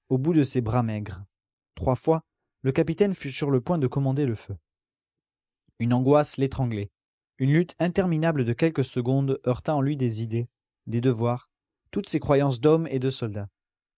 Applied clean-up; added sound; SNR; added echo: neural mask model Resemble Enhance denoiser.